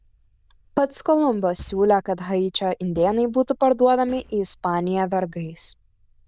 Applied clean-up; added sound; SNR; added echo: neural diffusion model UNIVERSE++.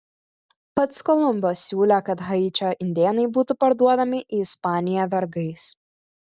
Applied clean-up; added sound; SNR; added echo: none; none; none; none.